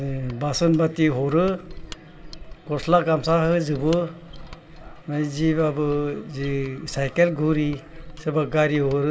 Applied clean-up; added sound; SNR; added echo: none; Mechanisms; 16 dB; reverberation time 1.6 s.